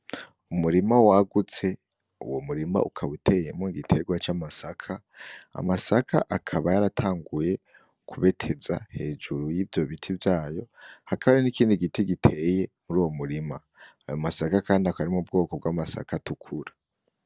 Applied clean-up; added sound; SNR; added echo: none; none; none; none.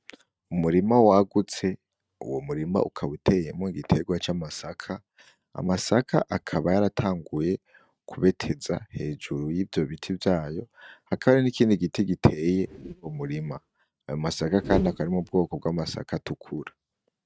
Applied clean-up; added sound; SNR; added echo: neural mask model RNNoise.